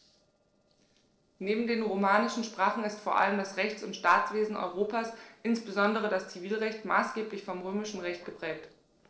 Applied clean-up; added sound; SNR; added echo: neural separator model SepFormer DNS4.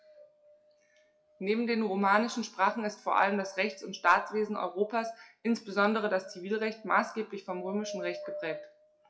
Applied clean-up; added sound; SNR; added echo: classical method WPE with log-MMSE.